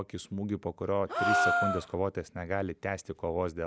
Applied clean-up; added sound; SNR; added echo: none; Gasp; -1 dB; none.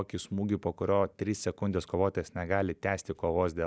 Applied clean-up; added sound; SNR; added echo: none; none; none; none.